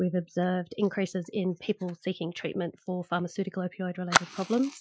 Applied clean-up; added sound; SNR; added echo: classical method Wiener filter.